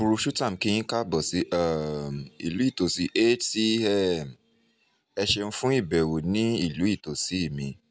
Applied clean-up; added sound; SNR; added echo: none; none; none; none.